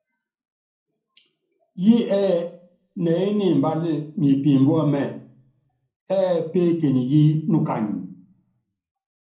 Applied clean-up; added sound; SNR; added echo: none; none; none; reverberation time 0.5 s.